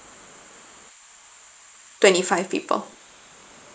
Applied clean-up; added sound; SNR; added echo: neural mask model Resemble Enhance denoiser.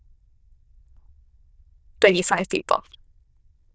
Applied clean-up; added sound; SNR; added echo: neural diffusion model UNIVERSE++.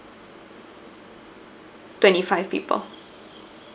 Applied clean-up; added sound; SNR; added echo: none; none; none; none.